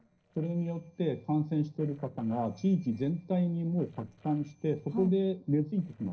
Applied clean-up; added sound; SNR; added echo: neural separator model SepFormer DNS4.